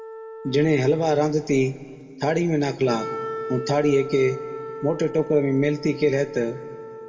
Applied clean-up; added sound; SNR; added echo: none; Wind instrument, woodwind instrument; 12 dB; reverberation time 1.7 s.